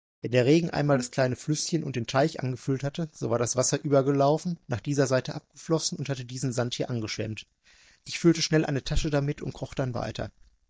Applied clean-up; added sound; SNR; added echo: neural mask model DeepFilterNet 3.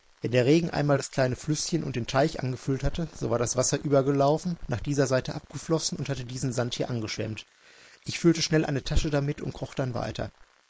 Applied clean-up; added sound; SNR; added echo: neural mask model Resemble Enhance denoiser.